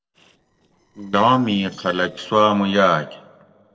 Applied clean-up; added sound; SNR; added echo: neural separator model SepFormer DNS4.